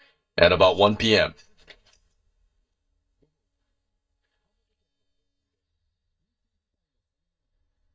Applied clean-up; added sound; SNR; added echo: neural mask model DeepFilterNet 3.